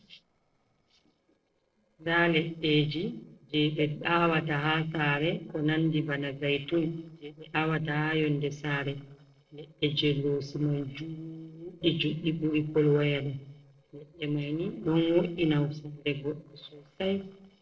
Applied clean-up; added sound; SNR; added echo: neural separator model SepFormer DNS4.